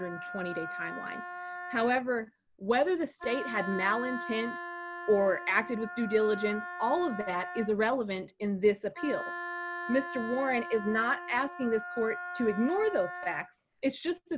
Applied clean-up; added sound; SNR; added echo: none; Wind instrument, woodwind instrument; 10 dB; none.